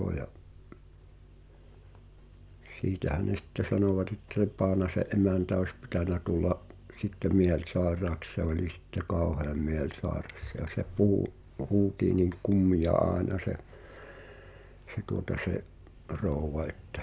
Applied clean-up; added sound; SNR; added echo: none; none; none; none.